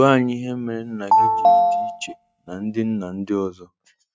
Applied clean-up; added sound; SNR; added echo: neural mask model RNNoise.